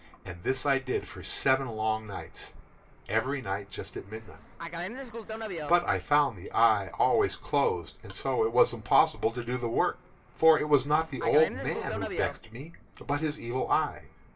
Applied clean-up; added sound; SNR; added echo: none; Fixed-wing aircraft, airplane; 14 dB; reverberation time 0.2 s.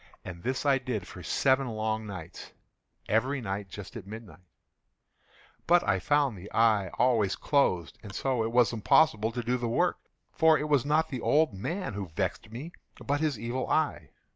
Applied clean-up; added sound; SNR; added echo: none; none; none; none.